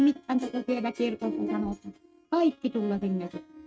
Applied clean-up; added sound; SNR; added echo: neural mask model RNNoise.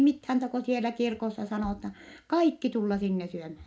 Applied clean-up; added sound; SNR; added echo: none; none; none; none.